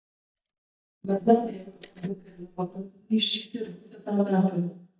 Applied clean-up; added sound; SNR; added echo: neural mask model DeepFilterNet 3.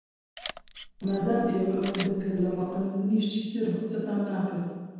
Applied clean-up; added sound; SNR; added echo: none; Camera; 12 dB; reverberation time 1.2 s.